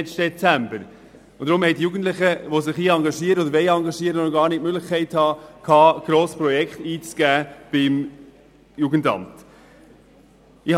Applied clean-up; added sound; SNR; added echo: none; none; none; none.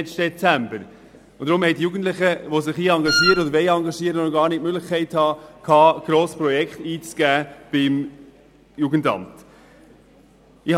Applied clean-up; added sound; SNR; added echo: none; Wind instrument, woodwind instrument; -1 dB; none.